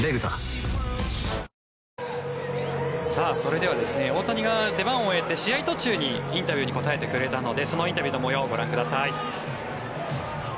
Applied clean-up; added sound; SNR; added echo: none; none; none; none.